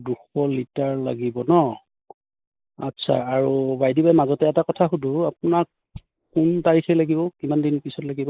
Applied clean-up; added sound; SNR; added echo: neural mask model Resemble Enhance denoiser.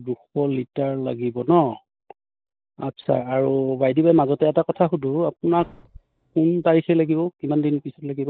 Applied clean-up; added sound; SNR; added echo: neural mask model DeepFilterNet 3.